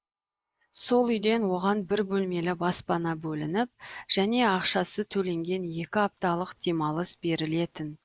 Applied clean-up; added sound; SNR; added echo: neural mask model Resemble Enhance denoiser.